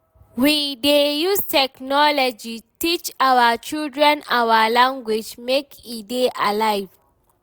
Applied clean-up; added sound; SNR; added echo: none; none; none; none.